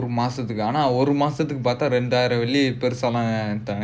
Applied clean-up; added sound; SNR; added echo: none; none; none; none.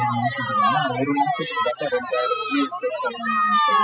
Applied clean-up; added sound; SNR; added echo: classical method spectral subtraction.